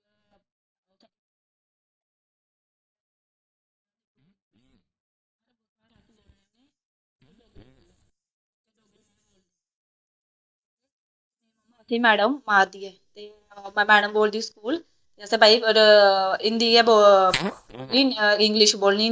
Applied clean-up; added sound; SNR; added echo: neural mask model DeepFilterNet 3.